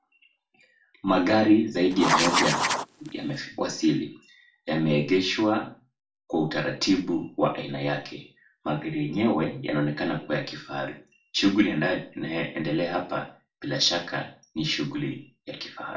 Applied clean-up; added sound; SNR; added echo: none; Writing; -1 dB; reverberation time 0.3 s.